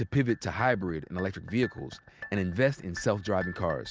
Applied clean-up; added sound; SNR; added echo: none; none; none; none.